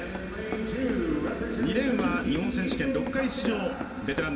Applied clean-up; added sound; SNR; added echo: none; Run; 13 dB; reverberation time 0.2 s.